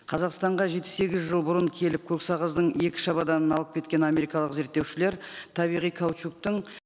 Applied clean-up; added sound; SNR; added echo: none; none; none; none.